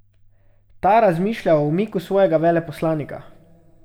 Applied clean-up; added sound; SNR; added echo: none; none; none; reverberation time 2.5 s.